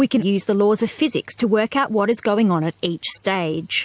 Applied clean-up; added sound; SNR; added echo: none; none; none; none.